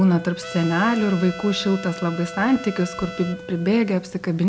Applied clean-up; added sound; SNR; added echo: none; Trumpet + Wind instrument, woodwind instrument; 14 dB; none.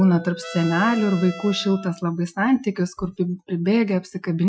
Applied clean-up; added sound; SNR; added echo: classical method Wiener filter.